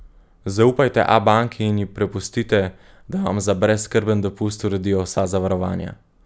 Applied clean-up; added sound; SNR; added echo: none; none; none; none.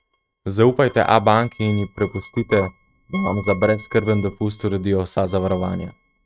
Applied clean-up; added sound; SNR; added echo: neural mask model RNNoise.